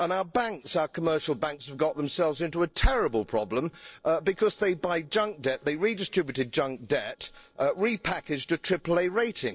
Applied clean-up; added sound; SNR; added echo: neural separator model SepFormer DNS4.